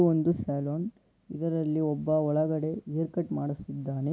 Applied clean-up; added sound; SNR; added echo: none; none; none; none.